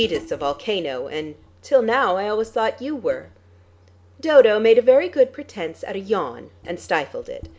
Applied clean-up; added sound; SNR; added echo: none; none; none; none.